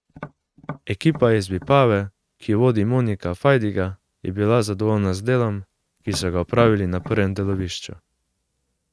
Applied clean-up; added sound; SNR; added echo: neural mask model RNNoise.